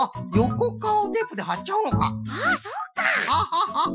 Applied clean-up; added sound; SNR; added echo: classical method Wiener filter.